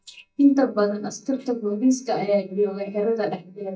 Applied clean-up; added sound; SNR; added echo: neural mask model DeepFilterNet 3.